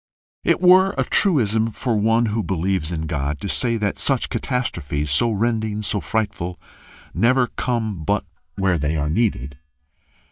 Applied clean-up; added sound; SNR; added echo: neural mask model DeepFilterNet 3.